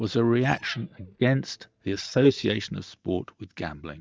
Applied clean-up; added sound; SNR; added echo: neural mask model DeepFilterNet 3.